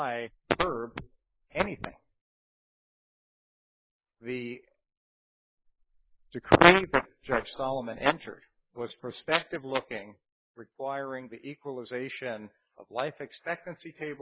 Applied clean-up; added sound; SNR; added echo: neural mask model Resemble Enhance denoiser.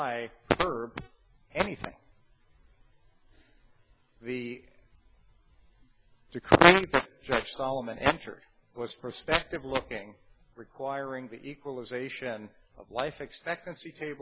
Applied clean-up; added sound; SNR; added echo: none; none; none; none.